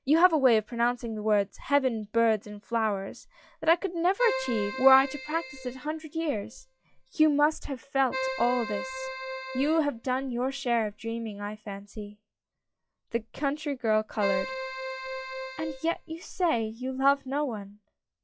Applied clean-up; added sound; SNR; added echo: classical method log-MMSE.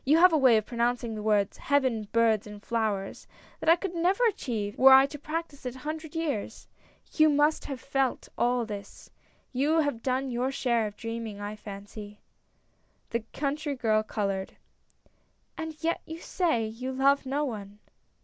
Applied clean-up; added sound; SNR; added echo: none; none; none; none.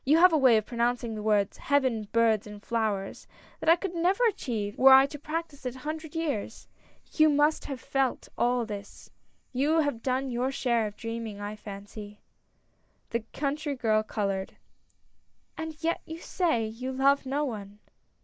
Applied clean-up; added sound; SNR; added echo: neural mask model Resemble Enhance denoiser.